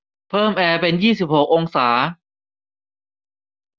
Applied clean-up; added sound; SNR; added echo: none; none; none; none.